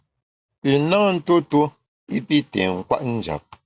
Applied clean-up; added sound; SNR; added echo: none; none; none; none.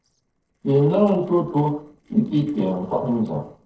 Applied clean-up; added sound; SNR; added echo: neural separator model SepFormer DNS4.